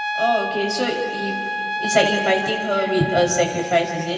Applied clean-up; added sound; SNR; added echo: none; Trumpet; 5 dB; reverberation time 2.5 s.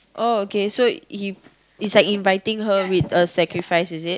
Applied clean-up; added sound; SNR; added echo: none; none; none; none.